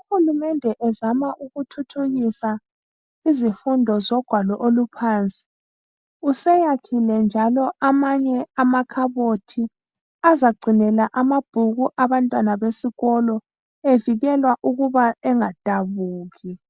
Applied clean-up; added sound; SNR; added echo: none; none; none; none.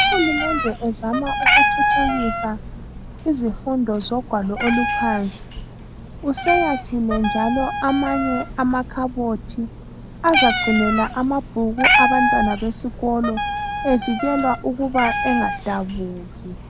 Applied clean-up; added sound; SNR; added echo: none; Meow + Wind instrument, woodwind instrument; 1 dB; none.